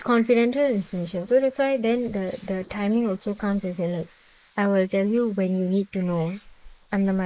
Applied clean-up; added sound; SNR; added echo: neural mask model Resemble Enhance denoiser.